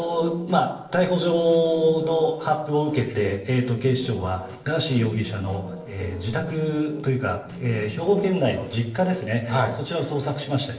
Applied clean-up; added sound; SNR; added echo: neural separator model SepFormer DNS4.